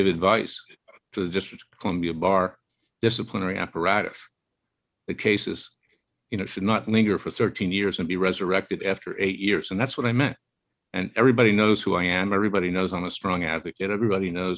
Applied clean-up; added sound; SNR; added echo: none; none; none; none.